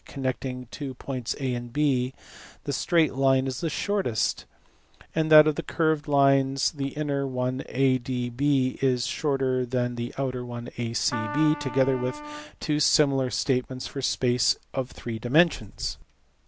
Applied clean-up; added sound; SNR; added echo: none; Trumpet; 11 dB; none.